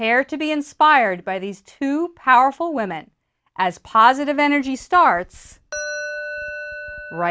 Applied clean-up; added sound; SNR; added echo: none; none; none; none.